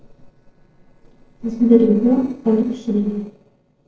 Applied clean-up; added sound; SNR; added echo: neural separator model SepFormer DNS4.